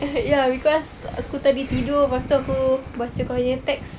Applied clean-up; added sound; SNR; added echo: none; Wind / Ocean; 12 dB; none.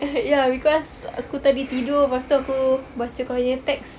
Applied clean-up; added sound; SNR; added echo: none; none; none; none.